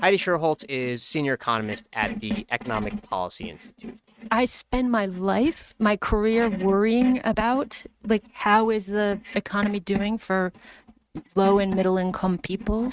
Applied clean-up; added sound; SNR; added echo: neural mask model RNNoise.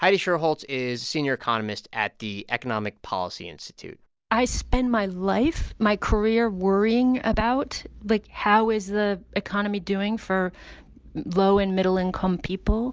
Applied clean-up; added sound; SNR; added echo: none; none; none; none.